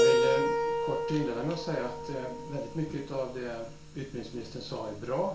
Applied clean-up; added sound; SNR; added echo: none; Keyboard (musical); -2 dB; reverberation time 0.3 s.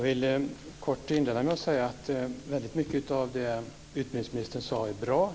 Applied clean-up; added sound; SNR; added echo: none; none; none; none.